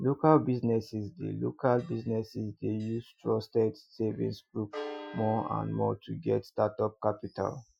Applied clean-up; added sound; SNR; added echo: classical method Wiener filter.